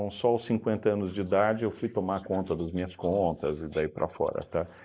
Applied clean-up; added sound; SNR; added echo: neural mask model Resemble Enhance denoiser.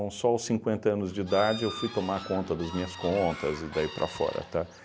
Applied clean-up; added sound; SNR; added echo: none; Bird / Fowl; 13 dB; none.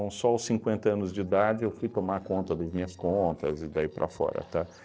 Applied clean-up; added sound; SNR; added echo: neural separator model SepFormer DNS4.